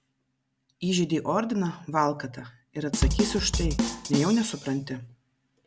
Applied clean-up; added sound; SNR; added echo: none; Drum kit; 0 dB; none.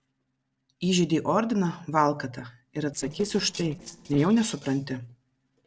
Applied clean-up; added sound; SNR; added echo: neural separator model SepFormer DNS4.